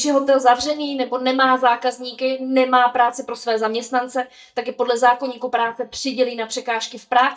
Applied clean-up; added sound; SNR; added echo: neural mask model DeepFilterNet 3.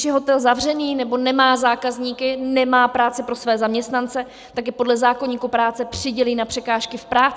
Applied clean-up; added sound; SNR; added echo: none; none; none; none.